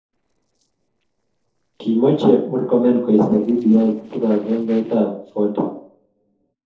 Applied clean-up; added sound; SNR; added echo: neural separator model SepFormer DNS4.